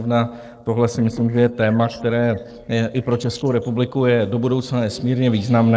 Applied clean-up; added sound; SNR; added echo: neural separator model SepFormer DNS4.